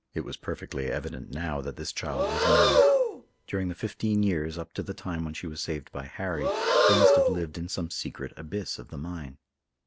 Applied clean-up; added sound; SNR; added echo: none; Breathing; -5 dB; none.